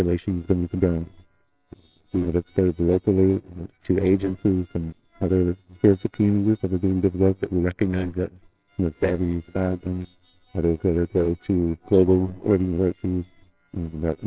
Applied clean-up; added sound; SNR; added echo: neural separator model SepFormer WHAMR!.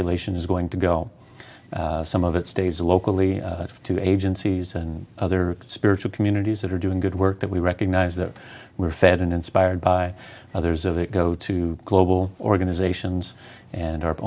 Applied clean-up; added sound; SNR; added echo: none; none; none; none.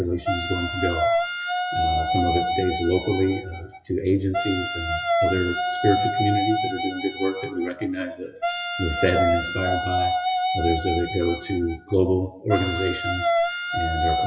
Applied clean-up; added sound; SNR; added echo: classical method WPE with log-MMSE.